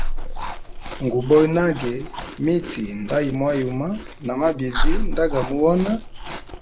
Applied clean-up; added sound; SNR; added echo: none; Chewing, mastication; 2 dB; none.